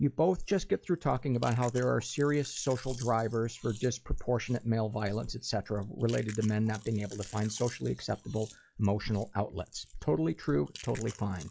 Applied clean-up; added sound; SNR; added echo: classical method log-MMSE.